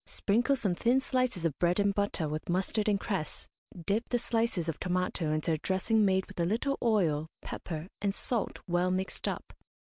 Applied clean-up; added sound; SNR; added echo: none; none; none; none.